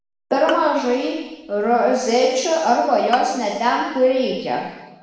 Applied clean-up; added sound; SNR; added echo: none; Bowed string instrument; 18 dB; reverberation time 1.1 s.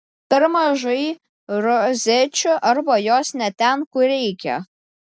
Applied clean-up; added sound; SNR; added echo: none; none; none; none.